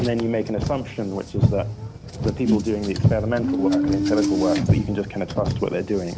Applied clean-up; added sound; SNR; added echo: none; Car; -2 dB; none.